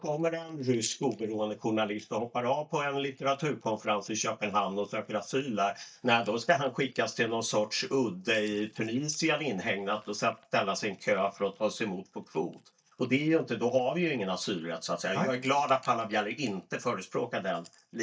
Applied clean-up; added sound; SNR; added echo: neural mask model DeepFilterNet 3.